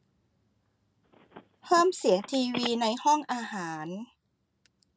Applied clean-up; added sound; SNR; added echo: none; Telephone; 12 dB; none.